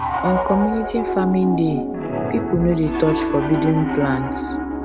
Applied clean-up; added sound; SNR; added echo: none; Piano; 2 dB; none.